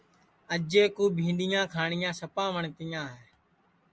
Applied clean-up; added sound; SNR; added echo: none; none; none; none.